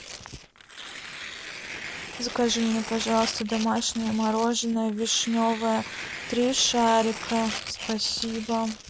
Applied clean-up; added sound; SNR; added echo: none; Tearing; 11 dB; none.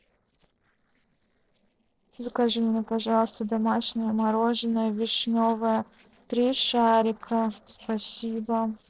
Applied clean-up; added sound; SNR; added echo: neural separator model SepFormer DNS4.